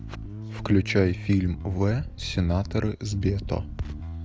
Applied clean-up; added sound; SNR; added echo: none; Bass guitar; 10 dB; none.